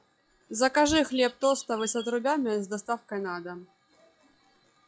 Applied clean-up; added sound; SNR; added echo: classical method log-MMSE.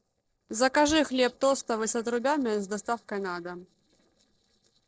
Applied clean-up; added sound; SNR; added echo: neural separator model SepFormer DNS4.